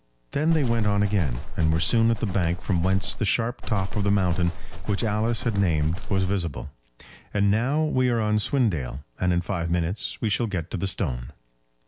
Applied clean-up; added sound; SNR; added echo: none; Livestock, farm animals, working animals; 1 dB; none.